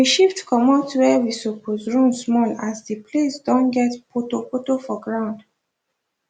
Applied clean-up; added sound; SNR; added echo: none; none; none; none.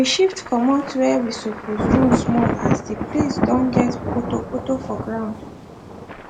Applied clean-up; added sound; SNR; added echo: none; Thunder; 2 dB; none.